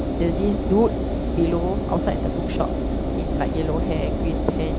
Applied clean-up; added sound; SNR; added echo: none; Engine; -2 dB; none.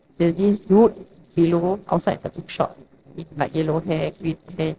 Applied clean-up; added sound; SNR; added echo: neural separator model SepFormer DNS4.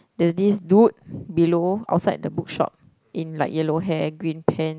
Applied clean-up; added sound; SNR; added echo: none; none; none; none.